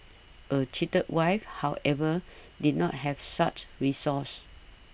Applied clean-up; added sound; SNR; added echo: none; none; none; none.